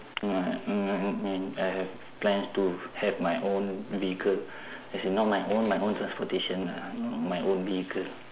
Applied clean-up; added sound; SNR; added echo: none; none; none; none.